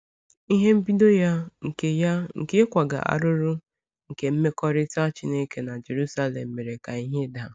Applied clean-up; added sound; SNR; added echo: none; none; none; none.